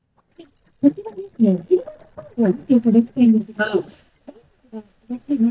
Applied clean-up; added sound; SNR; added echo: neural mask model DeepFilterNet 3.